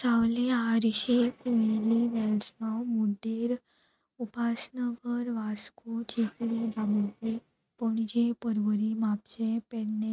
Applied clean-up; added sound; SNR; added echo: neural mask model RNNoise.